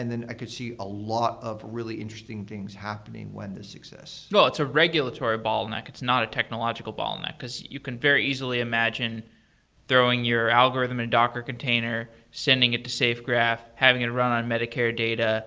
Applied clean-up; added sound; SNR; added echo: none; none; none; none.